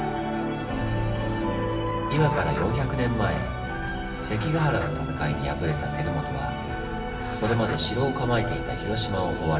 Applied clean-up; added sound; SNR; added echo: none; Chicken, rooster; 17 dB; reverberation time 1.4 s.